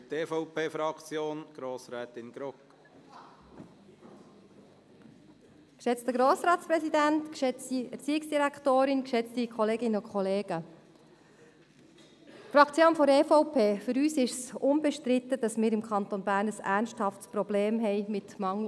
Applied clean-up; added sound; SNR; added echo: none; none; none; none.